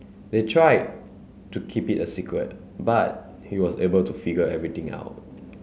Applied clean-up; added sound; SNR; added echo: none; none; none; none.